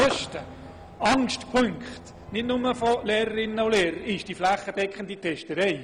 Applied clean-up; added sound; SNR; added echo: none; Crowd / Cheering / Fireworks; 16 dB; none.